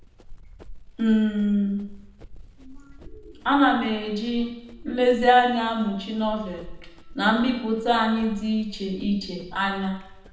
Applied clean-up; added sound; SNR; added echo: none; Run; 18 dB; reverberation time 0.8 s.